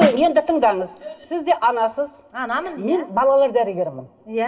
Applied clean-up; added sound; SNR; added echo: none; Snare drum; 6 dB; reverberation time 0.9 s.